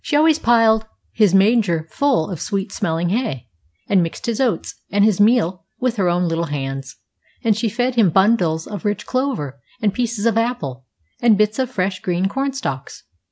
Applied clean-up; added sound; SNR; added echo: none; none; none; none.